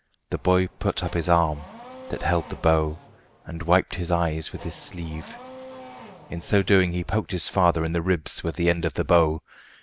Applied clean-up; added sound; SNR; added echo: none; Race car, auto racing / Accelerating, revving, vroom; 19 dB; none.